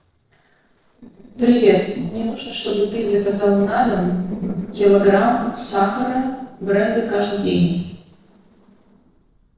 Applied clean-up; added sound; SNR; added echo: neural separator model SepFormer DNS4.